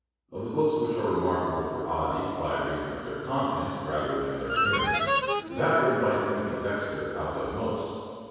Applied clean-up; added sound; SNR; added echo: none; Harmonica; -2 dB; reverberation time 2.2 s.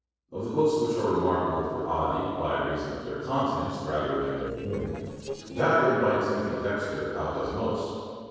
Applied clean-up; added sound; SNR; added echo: neural separator model SepFormer DNS4.